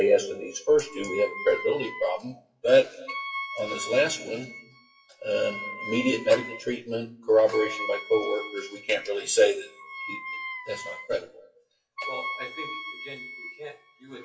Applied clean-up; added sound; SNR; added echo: classical method WPE with log-MMSE.